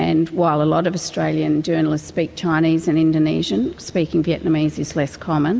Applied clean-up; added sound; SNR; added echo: none; none; none; none.